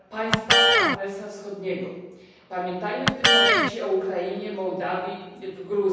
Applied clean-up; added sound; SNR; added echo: none; Electric guitar; -4 dB; reverberation time 1.1 s.